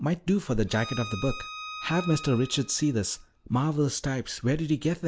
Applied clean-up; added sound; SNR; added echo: none; Bowed string instrument; 14 dB; none.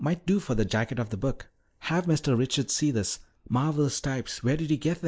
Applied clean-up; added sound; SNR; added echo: neural mask model Resemble Enhance denoiser.